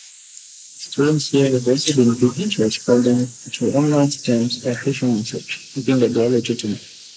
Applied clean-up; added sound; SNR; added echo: neural mask model Resemble Enhance denoiser.